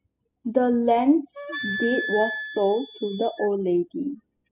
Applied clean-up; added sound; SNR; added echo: classical method spectral subtraction.